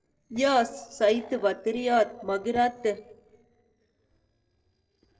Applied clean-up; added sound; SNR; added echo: neural separator model SepFormer DNS4.